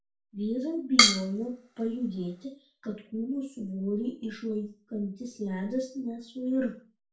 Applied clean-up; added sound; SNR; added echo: none; Drum kit; -5 dB; reverberation time 0.3 s.